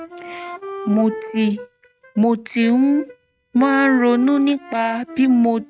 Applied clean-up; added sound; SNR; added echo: neural mask model RNNoise.